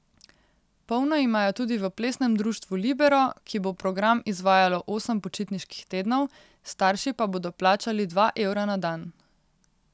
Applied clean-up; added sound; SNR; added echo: none; none; none; none.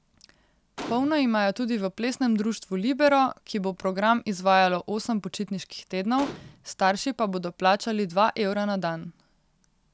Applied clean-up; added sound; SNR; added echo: none; Gunshot, gunfire; 15 dB; none.